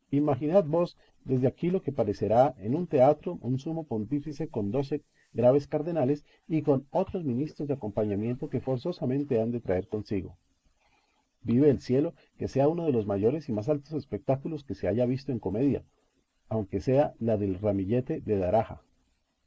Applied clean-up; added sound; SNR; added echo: neural mask model Resemble Enhance denoiser.